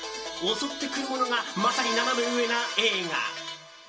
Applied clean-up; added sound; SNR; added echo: none; none; none; reverberation time 0.2 s.